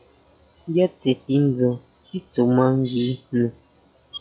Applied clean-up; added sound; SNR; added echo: classical method log-MMSE.